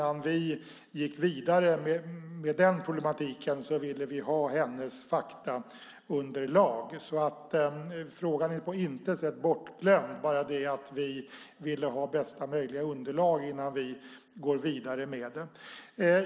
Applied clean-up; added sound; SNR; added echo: none; none; none; none.